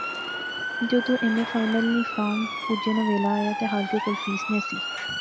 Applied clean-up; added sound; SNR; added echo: none; Motor vehicle (road) / Siren; 4 dB; none.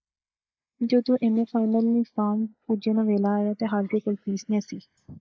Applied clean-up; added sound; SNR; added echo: neural mask model Resemble Enhance denoiser.